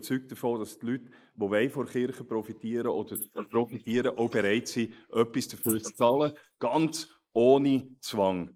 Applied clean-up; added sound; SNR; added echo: neural mask model Resemble Enhance denoiser.